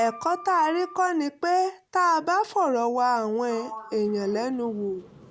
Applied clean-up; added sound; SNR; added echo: none; Sliding door; 20 dB; none.